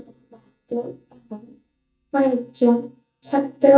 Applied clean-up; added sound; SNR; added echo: neural mask model DeepFilterNet 3.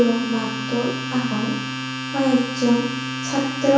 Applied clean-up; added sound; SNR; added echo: none; Domestic sounds, home sounds; 6 dB; reverberation time 0.7 s.